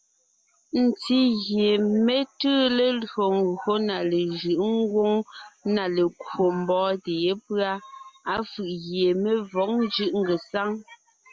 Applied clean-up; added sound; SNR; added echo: none; none; none; none.